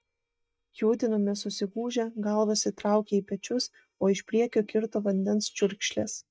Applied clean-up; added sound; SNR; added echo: neural mask model DeepFilterNet 3.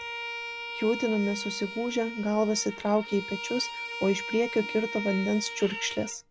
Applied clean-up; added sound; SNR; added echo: none; Bowed string instrument; 8 dB; none.